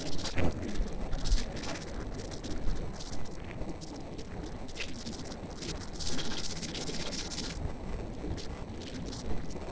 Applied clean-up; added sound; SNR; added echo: neural separator model SepFormer DNS4.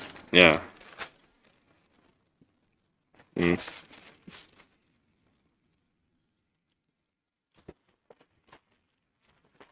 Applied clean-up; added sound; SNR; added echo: neural mask model RNNoise.